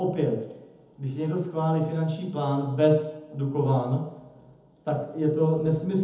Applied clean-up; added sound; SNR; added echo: none; none; none; reverberation time 1.0 s.